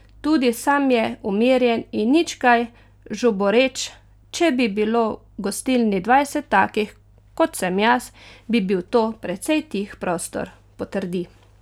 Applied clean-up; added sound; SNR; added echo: none; none; none; none.